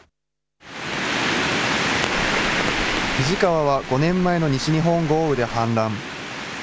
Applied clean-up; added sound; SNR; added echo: none; Bird vocalization, bird call, bird song; 15 dB; none.